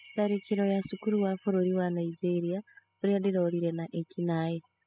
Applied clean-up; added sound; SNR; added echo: classical method spectral subtraction.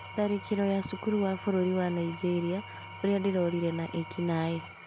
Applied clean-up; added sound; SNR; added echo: none; Engine / Tools; 14 dB; none.